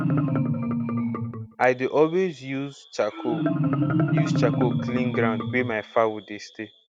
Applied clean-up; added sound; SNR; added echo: none; Marimba, xylophone; -1 dB; none.